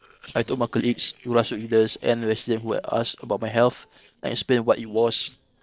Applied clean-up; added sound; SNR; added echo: neural separator model SepFormer DNS4.